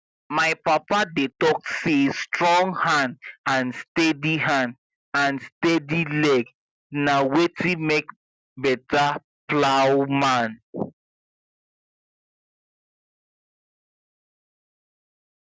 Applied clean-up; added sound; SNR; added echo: none; none; none; none.